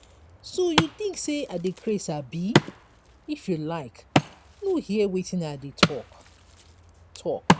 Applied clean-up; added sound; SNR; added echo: none; Wood; -1 dB; none.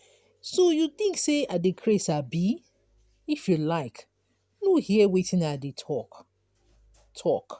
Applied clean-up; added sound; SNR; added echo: none; none; none; none.